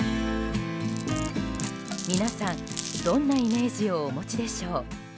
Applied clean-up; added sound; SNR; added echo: none; Glass; 12 dB; none.